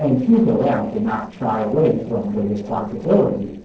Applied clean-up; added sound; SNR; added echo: neural separator model SepFormer DNS4.